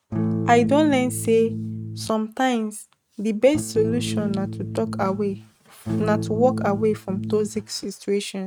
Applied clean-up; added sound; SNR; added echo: neural mask model RNNoise.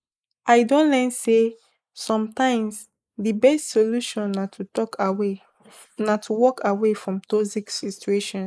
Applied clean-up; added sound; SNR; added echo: neural mask model Resemble Enhance denoiser.